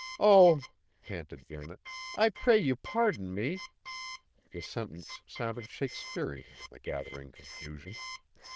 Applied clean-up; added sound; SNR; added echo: neural diffusion model UNIVERSE++.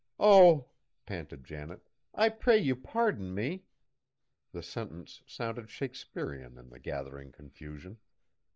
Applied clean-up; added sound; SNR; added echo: neural mask model Resemble Enhance denoiser.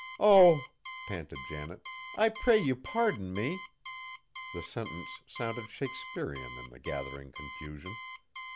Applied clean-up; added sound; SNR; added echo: none; Alarm; 12 dB; none.